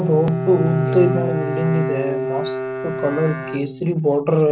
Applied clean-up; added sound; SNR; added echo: none; Bowed string instrument; 5 dB; none.